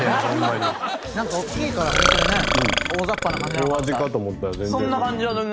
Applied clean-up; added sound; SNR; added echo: none; Burping, eructation; 0 dB; none.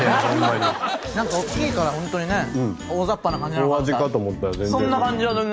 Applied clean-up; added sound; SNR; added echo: none; none; none; none.